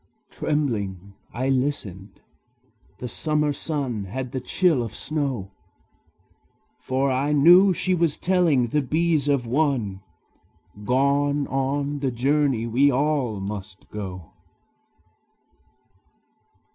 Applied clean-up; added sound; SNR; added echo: none; none; none; none.